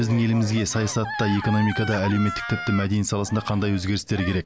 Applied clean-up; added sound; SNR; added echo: none; Gasp; 11 dB; none.